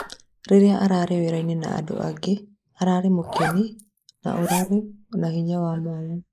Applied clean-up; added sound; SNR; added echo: neural mask model Resemble Enhance denoiser.